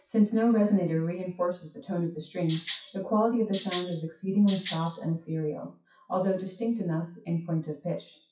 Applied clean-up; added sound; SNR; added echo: classical method WPE with log-MMSE.